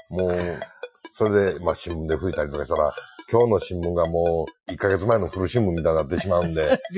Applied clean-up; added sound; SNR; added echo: classical method Wiener filter.